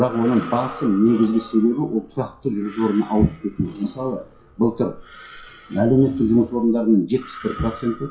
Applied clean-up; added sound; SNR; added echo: classical method WPE with log-MMSE.